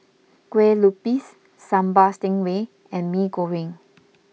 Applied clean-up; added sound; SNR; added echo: none; none; none; none.